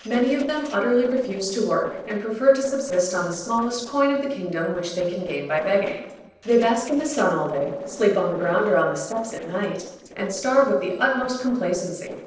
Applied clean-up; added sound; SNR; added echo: neural separator model SepFormer DNS4.